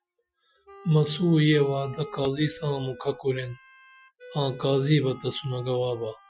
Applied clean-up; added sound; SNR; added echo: classical method Wiener filter.